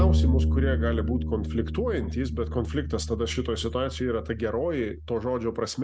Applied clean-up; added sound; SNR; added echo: none; Bowed string instrument; -1 dB; none.